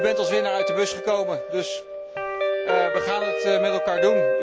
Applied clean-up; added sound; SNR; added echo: none; Guitar; -2 dB; none.